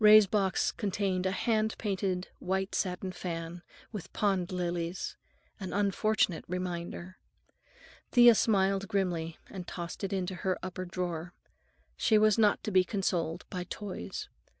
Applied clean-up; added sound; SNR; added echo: none; none; none; none.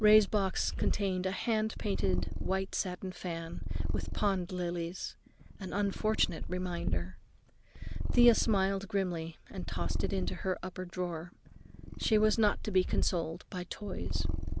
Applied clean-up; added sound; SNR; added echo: none; Purr; 1 dB; none.